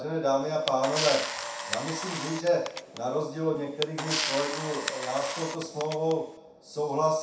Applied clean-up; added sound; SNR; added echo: none; Camera; 5 dB; reverberation time 0.7 s.